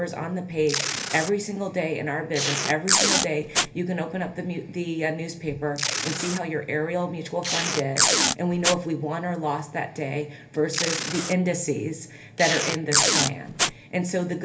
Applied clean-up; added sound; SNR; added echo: none; Packing tape, duct tape; -1 dB; reverberation time 0.3 s.